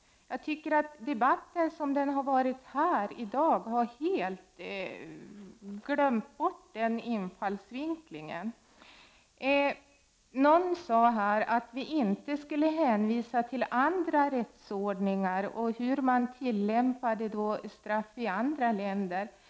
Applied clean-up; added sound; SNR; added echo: none; none; none; none.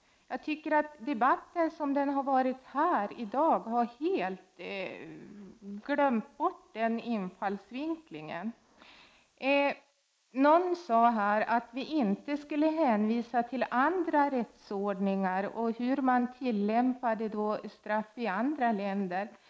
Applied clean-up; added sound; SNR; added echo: neural mask model Resemble Enhance denoiser.